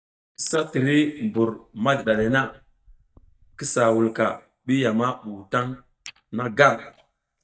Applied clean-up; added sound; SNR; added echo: neural mask model DeepFilterNet 3.